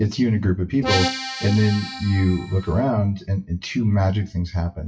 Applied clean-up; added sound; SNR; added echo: classical method WPE with log-MMSE.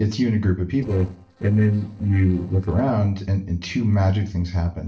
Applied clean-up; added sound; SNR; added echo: neural separator model SepFormer DNS4.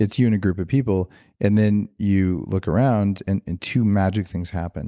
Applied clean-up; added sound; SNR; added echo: none; none; none; none.